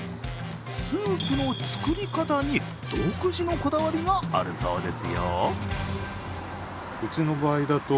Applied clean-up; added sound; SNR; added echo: none; Bird vocalization, bird call, bird song; 15 dB; none.